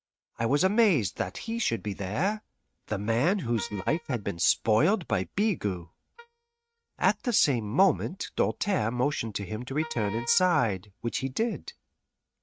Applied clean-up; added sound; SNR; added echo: neural mask model RNNoise.